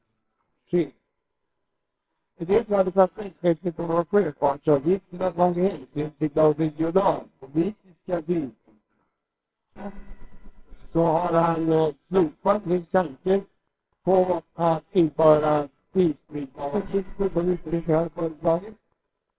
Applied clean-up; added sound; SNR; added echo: neural separator model SepFormer WHAMR!.